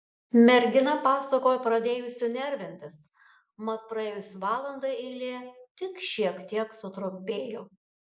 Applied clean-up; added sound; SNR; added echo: none; none; none; none.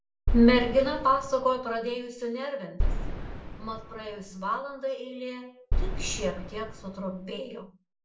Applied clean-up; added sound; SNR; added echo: none; Boom; 2 dB; reverberation time 0.2 s.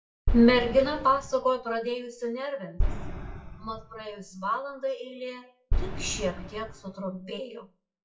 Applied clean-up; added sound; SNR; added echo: classical method WPE with log-MMSE.